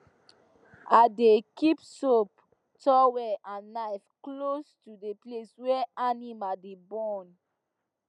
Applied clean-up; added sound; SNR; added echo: none; none; none; none.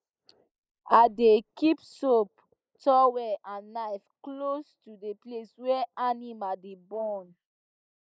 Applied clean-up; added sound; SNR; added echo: neural mask model Resemble Enhance denoiser.